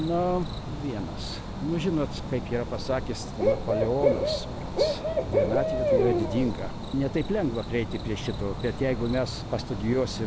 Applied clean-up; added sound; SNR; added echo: none; Cricket / Bird; 0 dB; none.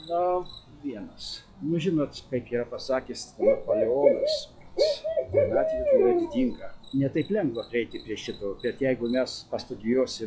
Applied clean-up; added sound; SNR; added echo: classical method log-MMSE.